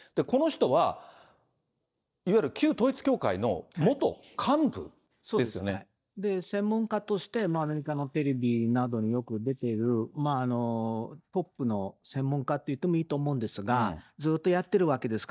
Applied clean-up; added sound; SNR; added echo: neural mask model DeepFilterNet 3.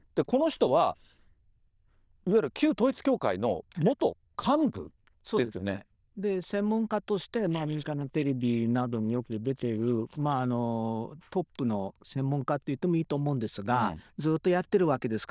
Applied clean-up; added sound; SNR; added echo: neural diffusion model UNIVERSE++.